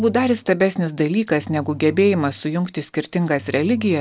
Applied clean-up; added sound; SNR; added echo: none; Engine; 20 dB; none.